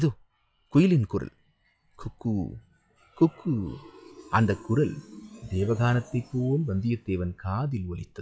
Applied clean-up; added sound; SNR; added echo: classical method log-MMSE.